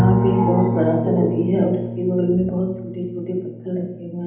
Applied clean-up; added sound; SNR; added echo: none; Bowed string instrument; 3 dB; reverberation time 0.8 s.